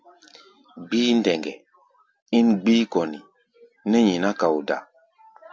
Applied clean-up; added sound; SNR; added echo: none; none; none; none.